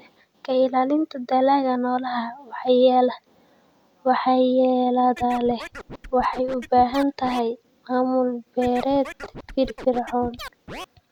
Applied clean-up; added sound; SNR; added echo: none; Scratching (performance technique); 16 dB; none.